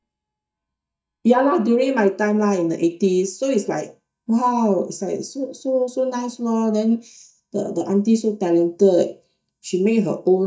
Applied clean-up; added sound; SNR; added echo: neural mask model DeepFilterNet 3.